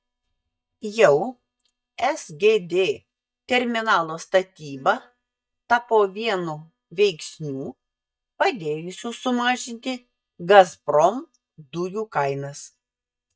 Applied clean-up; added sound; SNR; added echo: neural mask model DeepFilterNet 3.